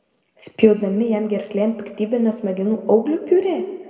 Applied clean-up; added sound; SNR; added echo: none; none; none; reverberation time 1.6 s.